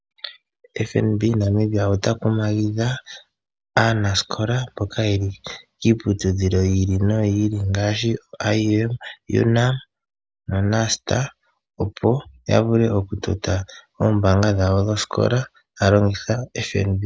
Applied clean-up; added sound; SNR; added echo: none; none; none; none.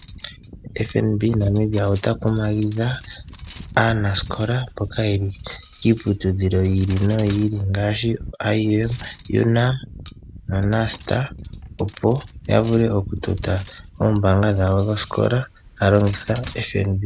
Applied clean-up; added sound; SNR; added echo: none; Cutlery, silverware; 15 dB; none.